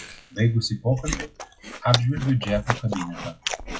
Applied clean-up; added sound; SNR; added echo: classical method WPE with log-MMSE.